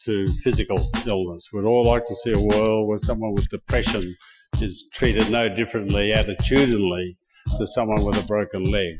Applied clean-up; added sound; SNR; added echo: classical method Wiener filter.